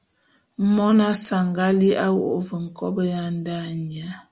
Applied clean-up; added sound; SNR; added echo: none; none; none; none.